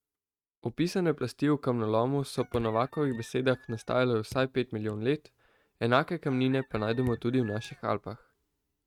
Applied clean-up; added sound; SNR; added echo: neural mask model RNNoise.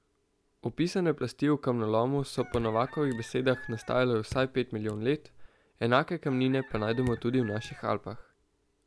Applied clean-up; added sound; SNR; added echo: none; Raindrop / Drip + Chicken, rooster; 17 dB; none.